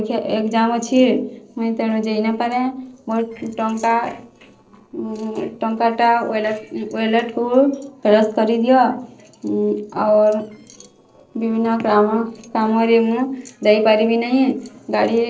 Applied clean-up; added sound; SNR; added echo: neural separator model SepFormer DNS4.